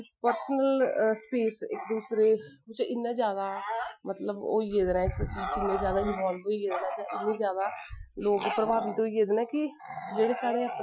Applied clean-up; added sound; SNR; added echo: classical method Wiener filter.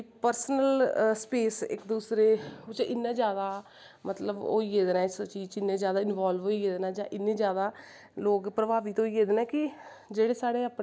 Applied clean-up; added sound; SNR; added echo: none; none; none; none.